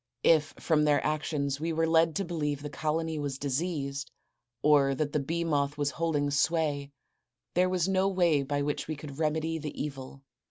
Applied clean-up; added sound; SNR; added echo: none; none; none; none.